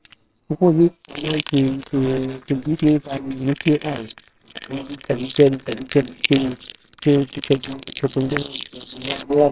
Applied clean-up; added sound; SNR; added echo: neural separator model SepFormer WHAMR!.